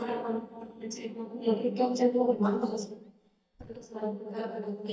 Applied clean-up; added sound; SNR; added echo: neural mask model DeepFilterNet 3.